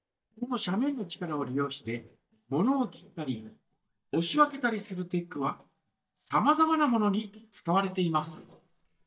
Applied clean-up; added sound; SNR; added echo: neural mask model DeepFilterNet 3.